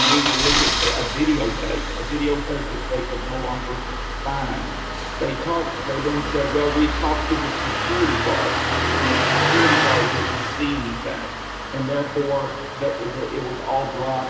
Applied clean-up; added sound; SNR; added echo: none; Engine starting; -1 dB; reverberation time 1.8 s.